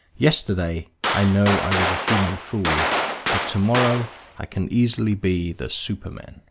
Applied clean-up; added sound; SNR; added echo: none; Gunshot, gunfire; 1 dB; none.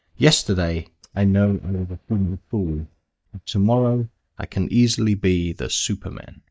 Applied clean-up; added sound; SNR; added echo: neural mask model DeepFilterNet 3.